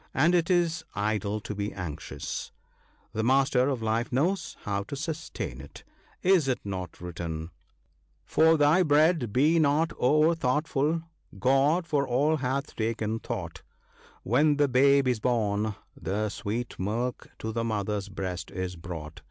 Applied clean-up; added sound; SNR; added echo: none; none; none; none.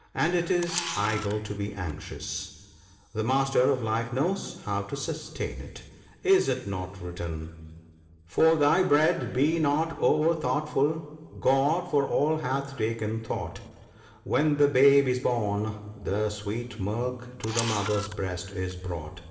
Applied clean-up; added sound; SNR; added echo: none; Camera; 10 dB; reverberation time 2.5 s.